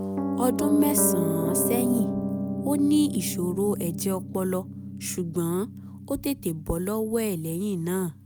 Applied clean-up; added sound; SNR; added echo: none; Piano; 4 dB; none.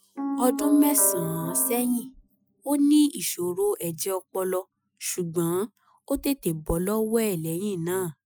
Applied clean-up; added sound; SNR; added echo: classical method Wiener filter.